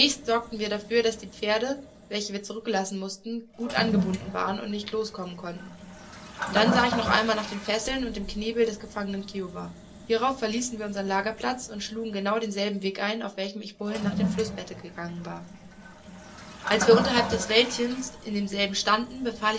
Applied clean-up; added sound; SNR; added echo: none; Toilet flush; 7 dB; reverberation time 0.2 s.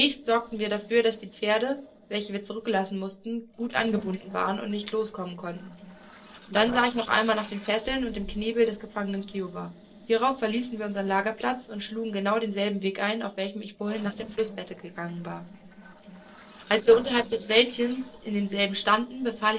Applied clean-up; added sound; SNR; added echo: neural separator model SepFormer DNS4.